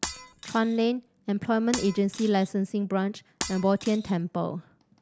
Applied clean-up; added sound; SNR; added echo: none; Shatter; 13 dB; none.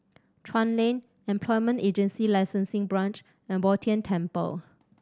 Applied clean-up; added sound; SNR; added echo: none; none; none; none.